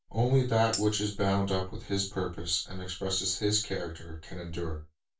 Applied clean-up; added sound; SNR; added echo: none; Tambourine; 12 dB; reverberation time 0.2 s.